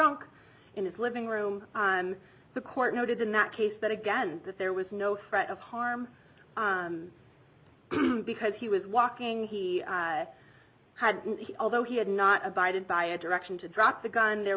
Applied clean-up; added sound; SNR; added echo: none; none; none; none.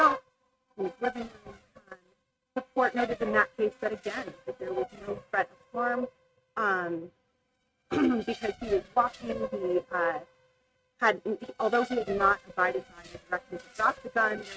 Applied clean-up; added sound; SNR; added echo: neural mask model RNNoise.